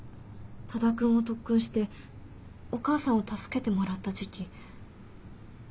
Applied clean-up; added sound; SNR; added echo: none; none; none; none.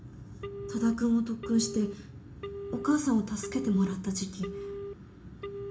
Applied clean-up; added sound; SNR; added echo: none; Telephone; 11 dB; reverberation time 0.4 s.